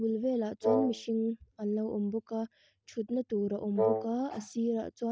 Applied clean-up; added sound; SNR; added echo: none; Wind instrument, woodwind instrument; -2 dB; none.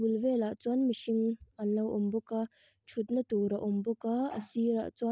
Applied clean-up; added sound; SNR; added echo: none; none; none; none.